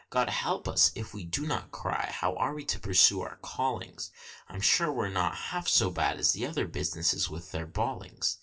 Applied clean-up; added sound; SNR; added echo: none; none; none; reverberation time 0.2 s.